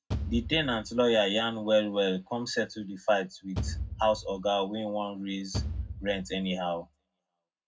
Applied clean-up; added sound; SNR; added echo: none; Bass drum / Thump, thud; 7 dB; reverberation time 0.3 s.